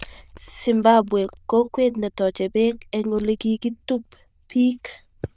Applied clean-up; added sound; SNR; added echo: neural diffusion model UNIVERSE++.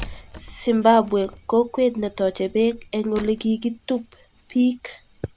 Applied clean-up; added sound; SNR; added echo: none; Wood; 20 dB; none.